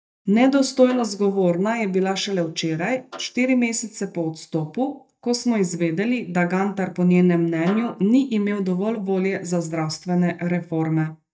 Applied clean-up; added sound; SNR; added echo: neural mask model DeepFilterNet 3.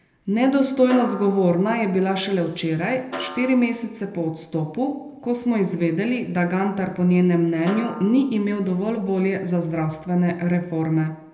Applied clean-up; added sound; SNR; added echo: none; Snare drum; 17 dB; reverberation time 0.9 s.